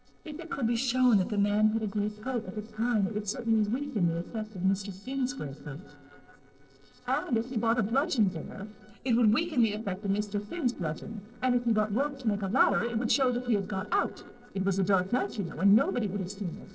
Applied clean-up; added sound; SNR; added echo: neural separator model SepFormer DNS4.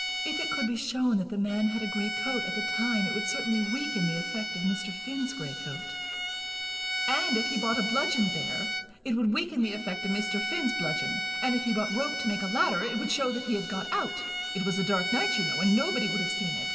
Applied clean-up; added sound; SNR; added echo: none; Bowed string instrument; 3 dB; reverberation time 1.9 s.